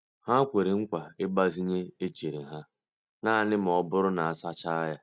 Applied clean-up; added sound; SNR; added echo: none; none; none; none.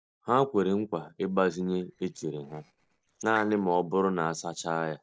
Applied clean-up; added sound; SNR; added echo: neural separator model SepFormer DNS4.